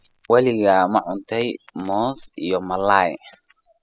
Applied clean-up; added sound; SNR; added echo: classical method spectral subtraction.